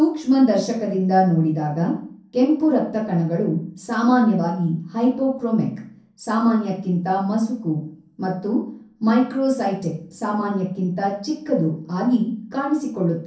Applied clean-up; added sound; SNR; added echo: none; none; none; reverberation time 0.5 s.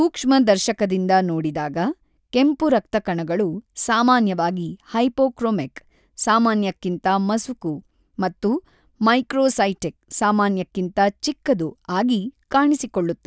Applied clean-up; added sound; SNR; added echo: none; none; none; none.